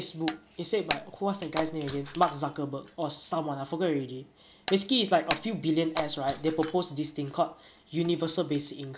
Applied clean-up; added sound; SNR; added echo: none; Shatter; 10 dB; none.